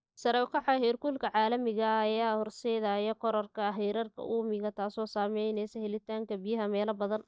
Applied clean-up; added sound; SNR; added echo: neural mask model DeepFilterNet 3.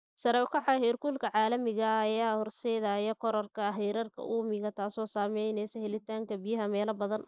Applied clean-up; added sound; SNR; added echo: neural mask model Resemble Enhance denoiser.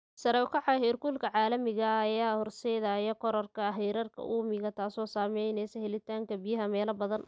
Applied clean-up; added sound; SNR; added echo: none; none; none; none.